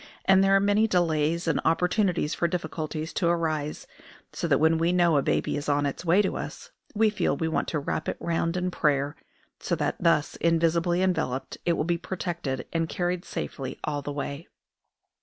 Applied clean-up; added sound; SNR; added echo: none; none; none; none.